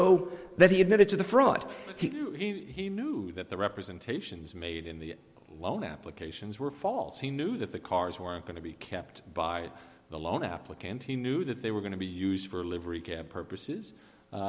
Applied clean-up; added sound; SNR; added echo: none; none; none; none.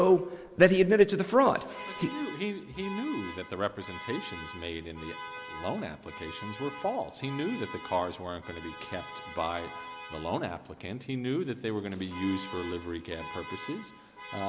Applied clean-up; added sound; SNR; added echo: none; Alarm; 14 dB; none.